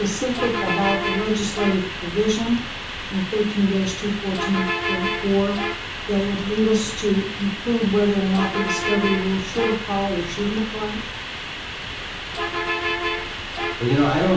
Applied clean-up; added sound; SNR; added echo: none; Bus; 5 dB; reverberation time 1.2 s.